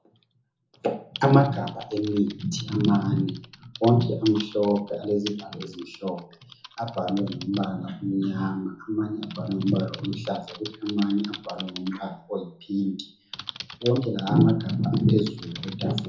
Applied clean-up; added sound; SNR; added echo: none; Typing; 17 dB; reverberation time 0.6 s.